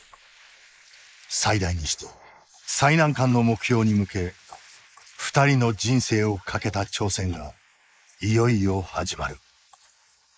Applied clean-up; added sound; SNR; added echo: neural mask model Resemble Enhance denoiser.